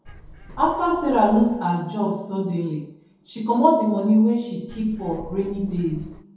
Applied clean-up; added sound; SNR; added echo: none; Bird; 18 dB; reverberation time 0.6 s.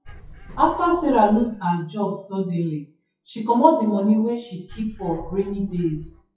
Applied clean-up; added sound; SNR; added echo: classical method WPE with log-MMSE.